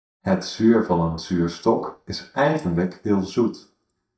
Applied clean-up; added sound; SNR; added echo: neural mask model DeepFilterNet 3.